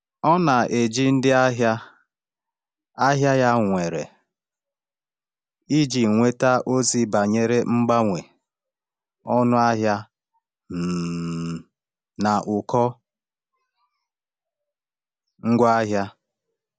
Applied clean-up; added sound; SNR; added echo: none; none; none; none.